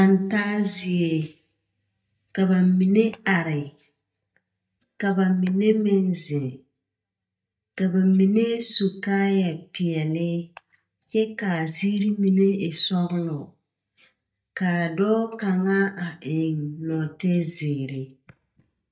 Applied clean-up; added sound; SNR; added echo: neural mask model DeepFilterNet 3.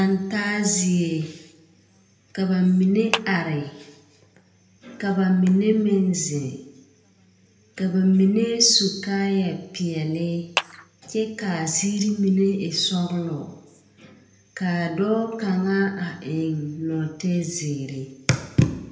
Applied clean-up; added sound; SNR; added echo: none; Clapping; 9 dB; reverberation time 0.8 s.